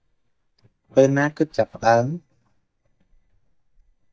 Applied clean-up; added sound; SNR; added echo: neural mask model DeepFilterNet 3.